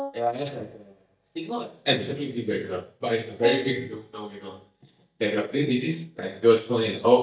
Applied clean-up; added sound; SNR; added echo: neural mask model DeepFilterNet 3.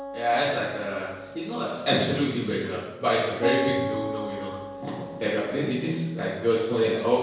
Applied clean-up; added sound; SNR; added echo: none; Acoustic guitar; 9 dB; reverberation time 1.0 s.